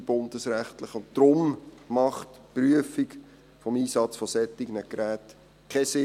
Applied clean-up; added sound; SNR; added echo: none; none; none; none.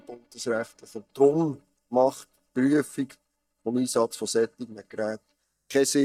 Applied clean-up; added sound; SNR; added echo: neural mask model DeepFilterNet 3.